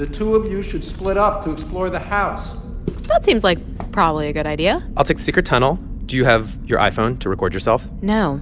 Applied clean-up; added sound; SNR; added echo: none; Walk, footsteps; 17 dB; none.